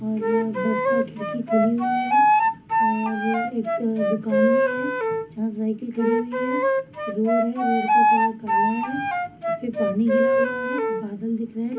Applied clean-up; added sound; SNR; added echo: none; Wind instrument, woodwind instrument; -4 dB; reverberation time 0.4 s.